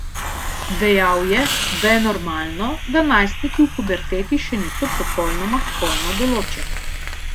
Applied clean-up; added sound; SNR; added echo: none; Hiss; 3 dB; none.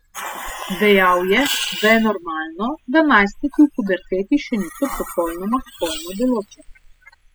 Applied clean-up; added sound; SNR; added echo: classical method spectral subtraction.